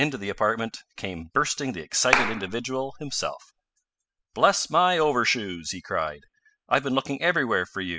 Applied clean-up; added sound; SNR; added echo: classical method spectral subtraction.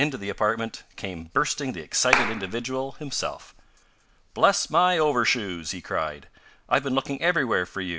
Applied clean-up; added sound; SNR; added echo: none; Clapping; 1 dB; none.